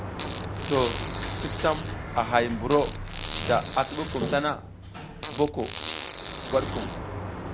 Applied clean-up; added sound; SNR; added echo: none; Fart + Sliding door; 4 dB; none.